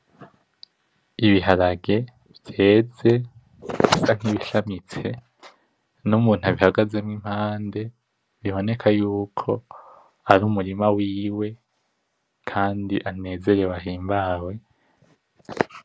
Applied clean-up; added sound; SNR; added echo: none; none; none; none.